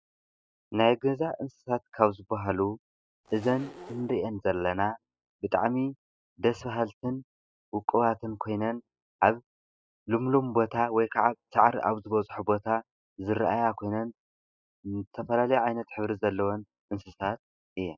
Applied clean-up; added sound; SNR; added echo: classical method spectral subtraction.